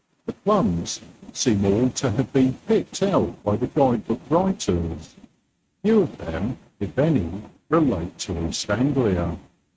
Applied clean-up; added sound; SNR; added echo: neural mask model RNNoise.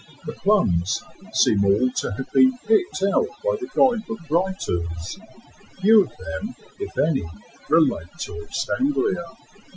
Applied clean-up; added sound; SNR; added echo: classical method Wiener filter.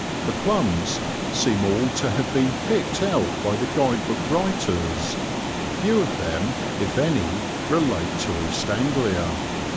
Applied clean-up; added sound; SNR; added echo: none; Water; 2 dB; none.